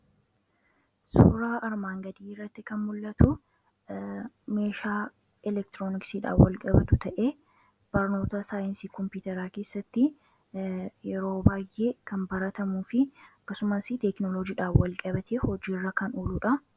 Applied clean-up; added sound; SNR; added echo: none; none; none; none.